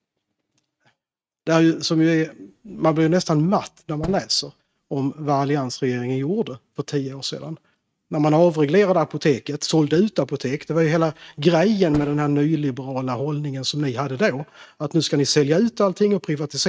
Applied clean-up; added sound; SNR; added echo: neural mask model RNNoise.